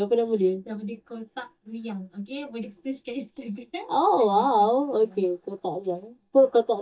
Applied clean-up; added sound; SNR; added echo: neural mask model DeepFilterNet 3.